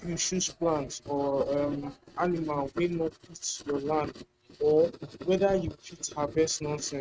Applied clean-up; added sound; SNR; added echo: neural mask model RNNoise.